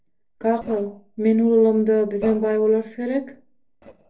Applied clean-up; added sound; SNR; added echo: neural separator model SepFormer DNS4.